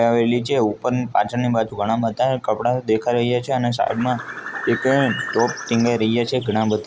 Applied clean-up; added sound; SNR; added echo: none; Bird; 11 dB; none.